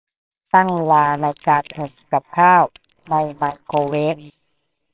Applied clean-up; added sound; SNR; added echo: neural separator model SepFormer WHAMR!.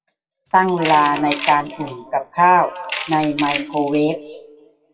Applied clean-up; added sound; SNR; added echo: classical method WPE with log-MMSE.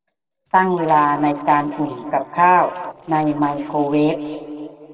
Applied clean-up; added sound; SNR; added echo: neural separator model SepFormer DNS4.